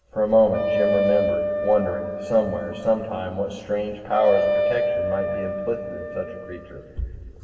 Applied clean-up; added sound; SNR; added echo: none; Wind instrument, woodwind instrument; 2 dB; reverberation time 2.7 s.